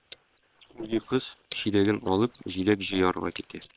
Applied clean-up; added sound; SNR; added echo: neural separator model SepFormer WHAM!.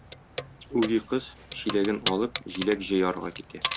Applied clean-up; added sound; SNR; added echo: none; Keys jangling; 8 dB; none.